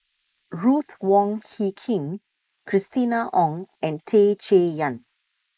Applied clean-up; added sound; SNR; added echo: neural mask model Resemble Enhance denoiser.